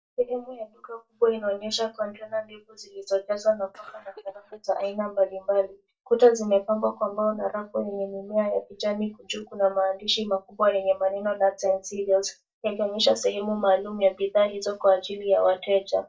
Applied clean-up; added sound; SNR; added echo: neural mask model DeepFilterNet 3.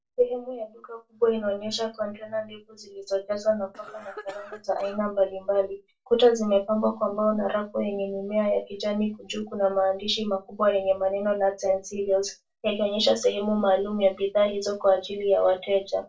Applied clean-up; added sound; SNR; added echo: neural separator model SepFormer DNS4.